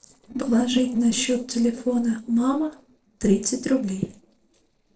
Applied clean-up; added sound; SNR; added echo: neural separator model SepFormer DNS4.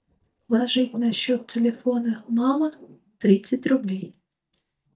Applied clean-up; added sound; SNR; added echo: neural mask model DeepFilterNet 3.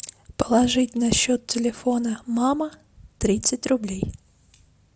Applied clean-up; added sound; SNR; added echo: none; none; none; none.